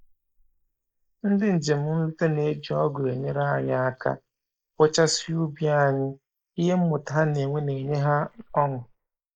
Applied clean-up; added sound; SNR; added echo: neural mask model Resemble Enhance denoiser.